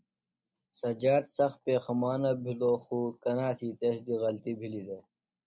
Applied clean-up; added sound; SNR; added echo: none; none; none; none.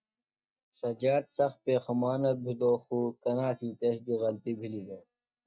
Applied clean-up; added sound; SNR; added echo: neural mask model DeepFilterNet 3.